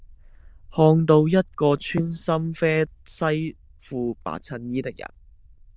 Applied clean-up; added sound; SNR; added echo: neural diffusion model UNIVERSE++.